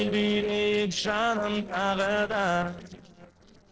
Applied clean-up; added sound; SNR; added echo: neural separator model SepFormer DNS4.